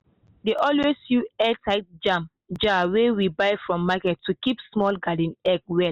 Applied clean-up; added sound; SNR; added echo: none; none; none; none.